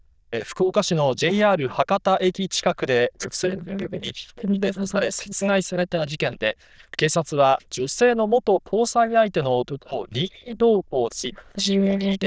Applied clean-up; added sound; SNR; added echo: neural diffusion model UNIVERSE++.